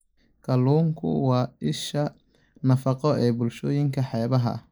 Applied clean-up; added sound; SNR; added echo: neural mask model Resemble Enhance denoiser.